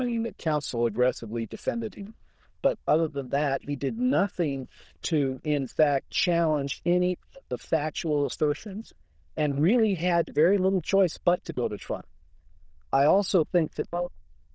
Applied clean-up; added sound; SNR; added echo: neural diffusion model UNIVERSE++.